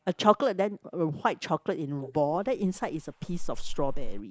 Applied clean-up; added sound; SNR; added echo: neural mask model Resemble Enhance denoiser.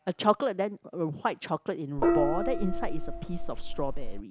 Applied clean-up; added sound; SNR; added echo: none; Gong; -4 dB; none.